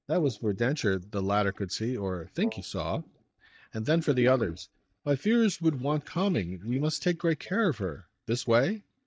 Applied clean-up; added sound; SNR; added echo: neural mask model DeepFilterNet 3.